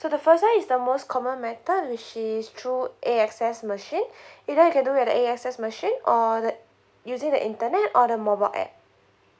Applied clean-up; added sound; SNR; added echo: none; none; none; none.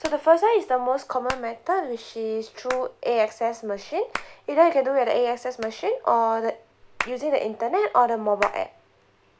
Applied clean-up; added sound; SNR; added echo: none; Hands; 16 dB; none.